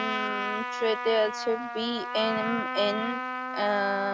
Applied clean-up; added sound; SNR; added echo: none; Trumpet; 4 dB; none.